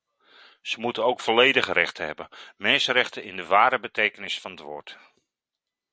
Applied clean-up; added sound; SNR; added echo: none; none; none; none.